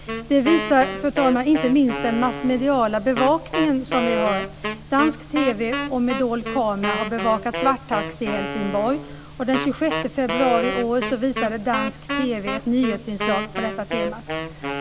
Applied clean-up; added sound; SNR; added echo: none; Wind instrument, woodwind instrument; 6 dB; none.